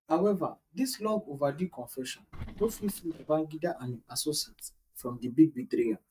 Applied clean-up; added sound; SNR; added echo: neural mask model DeepFilterNet 3.